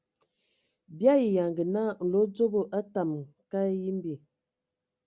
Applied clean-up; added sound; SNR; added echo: none; none; none; none.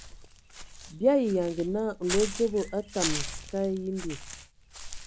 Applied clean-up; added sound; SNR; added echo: none; Walk, footsteps / Bird; 8 dB; none.